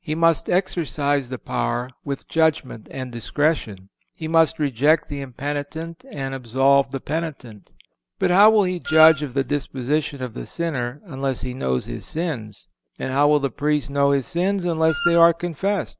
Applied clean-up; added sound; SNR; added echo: none; Wind instrument, woodwind instrument; 6 dB; none.